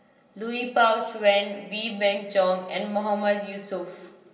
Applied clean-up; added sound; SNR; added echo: none; none; none; reverberation time 1.7 s.